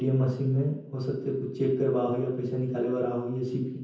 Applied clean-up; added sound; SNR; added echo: none; none; none; reverberation time 0.9 s.